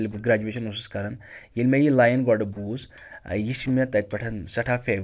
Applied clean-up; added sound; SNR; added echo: neural separator model SepFormer DNS4.